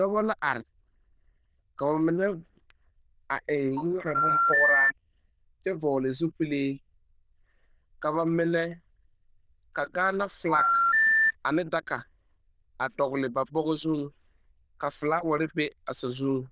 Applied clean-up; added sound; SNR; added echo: neural diffusion model UNIVERSE++.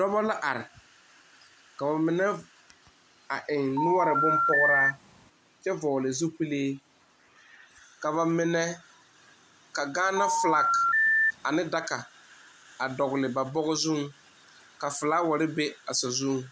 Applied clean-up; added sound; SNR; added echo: none; Telephone; -4 dB; none.